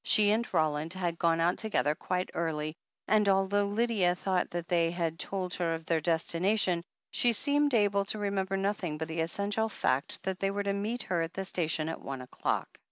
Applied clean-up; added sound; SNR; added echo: none; none; none; none.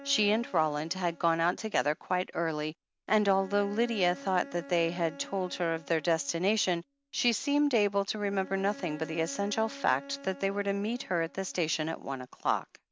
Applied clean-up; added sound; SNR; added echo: none; Bowed string instrument; 19 dB; none.